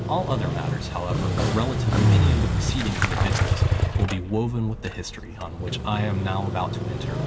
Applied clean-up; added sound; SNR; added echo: none; Motorcycle; -4 dB; reverberation time 2.4 s.